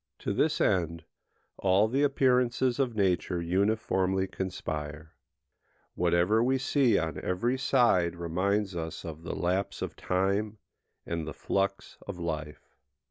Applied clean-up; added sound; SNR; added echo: none; none; none; none.